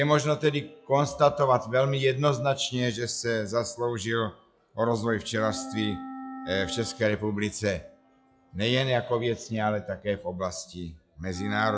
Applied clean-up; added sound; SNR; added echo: classical method log-MMSE.